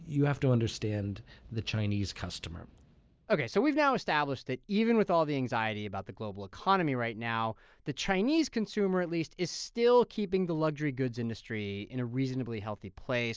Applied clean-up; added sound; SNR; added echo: none; none; none; none.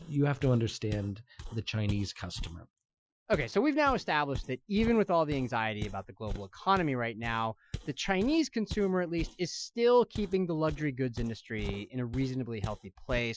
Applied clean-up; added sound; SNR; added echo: classical method Wiener filter.